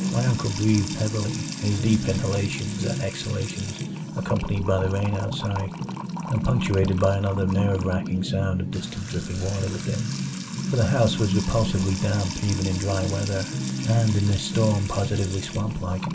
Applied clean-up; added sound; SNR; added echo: none; Trickle, dribble / Water tap, faucet / Music; 5 dB; none.